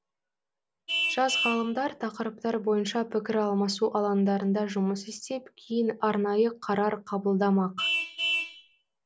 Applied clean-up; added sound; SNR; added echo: none; Vehicle horn, car horn, honking; 8 dB; none.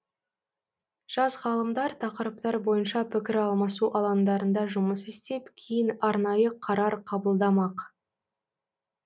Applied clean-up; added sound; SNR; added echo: none; none; none; none.